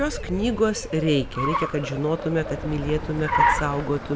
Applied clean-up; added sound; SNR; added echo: none; Car; 3 dB; none.